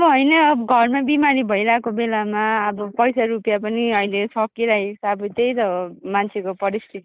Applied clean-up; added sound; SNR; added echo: neural mask model Resemble Enhance denoiser.